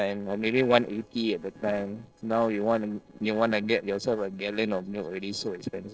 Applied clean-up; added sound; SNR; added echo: neural separator model SepFormer DNS4.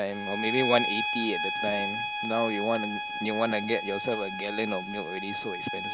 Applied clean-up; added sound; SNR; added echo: none; Bowed string instrument; 1 dB; none.